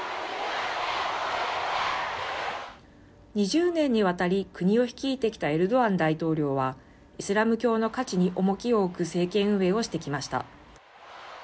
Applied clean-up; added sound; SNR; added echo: none; none; none; none.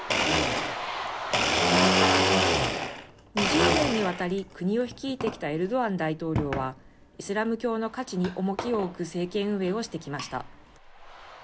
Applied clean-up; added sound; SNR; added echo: none; Domestic sounds, home sounds; -1 dB; none.